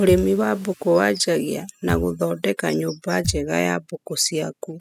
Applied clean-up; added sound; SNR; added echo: classical method spectral subtraction.